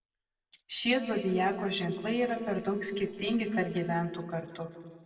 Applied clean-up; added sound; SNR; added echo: neural separator model SepFormer DNS4.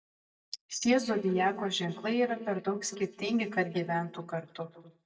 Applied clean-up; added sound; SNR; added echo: neural mask model DeepFilterNet 3.